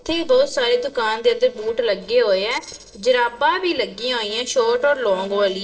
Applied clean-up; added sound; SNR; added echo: neural separator model SepFormer DNS4.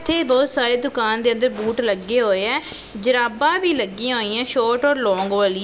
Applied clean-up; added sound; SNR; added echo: none; none; none; none.